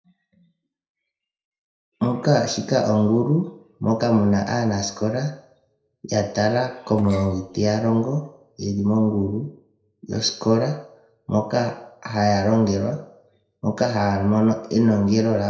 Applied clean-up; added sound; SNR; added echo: neural separator model SepFormer DNS4.